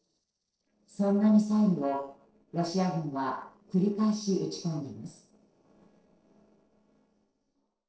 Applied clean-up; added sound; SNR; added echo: neural separator model SepFormer DNS4.